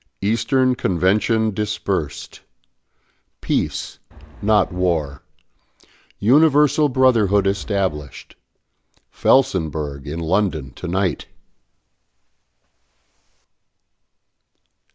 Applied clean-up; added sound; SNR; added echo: none; Wind; 14 dB; none.